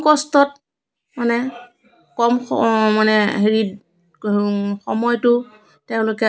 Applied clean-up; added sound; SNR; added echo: none; none; none; none.